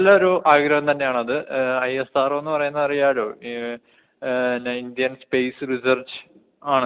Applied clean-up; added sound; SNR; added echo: none; none; none; none.